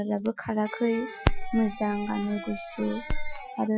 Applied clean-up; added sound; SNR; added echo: classical method Wiener filter.